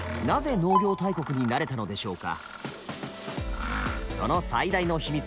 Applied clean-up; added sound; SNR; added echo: none; Mechanisms; 14 dB; none.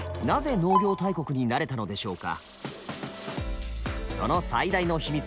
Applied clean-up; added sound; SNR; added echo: none; none; none; none.